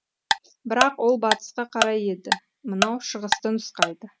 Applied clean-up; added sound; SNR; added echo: none; Tick-tock; 1 dB; none.